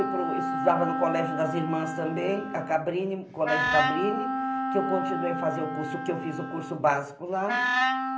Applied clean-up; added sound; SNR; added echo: none; Wind instrument, woodwind instrument; 1 dB; reverberation time 0.5 s.